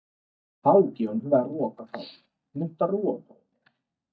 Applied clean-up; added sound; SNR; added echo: neural mask model DeepFilterNet 3.